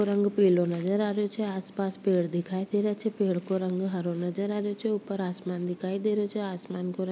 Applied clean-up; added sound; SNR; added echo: none; none; none; none.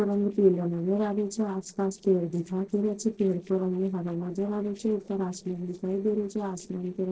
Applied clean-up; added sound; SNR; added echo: neural separator model SepFormer DNS4.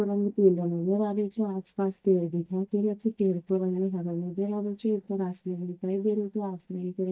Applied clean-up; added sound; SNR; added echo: neural mask model DeepFilterNet 3.